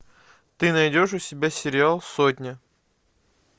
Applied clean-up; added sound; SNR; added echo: none; none; none; none.